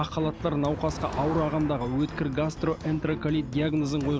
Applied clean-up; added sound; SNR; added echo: none; Motor vehicle (road); 16 dB; none.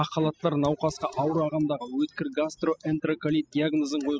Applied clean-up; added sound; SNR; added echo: classical method spectral subtraction.